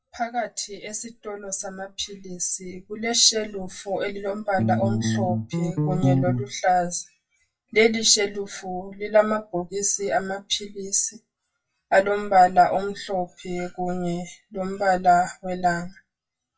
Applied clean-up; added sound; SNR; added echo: classical method WPE with log-MMSE.